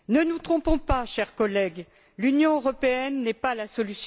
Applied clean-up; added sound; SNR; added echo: none; none; none; none.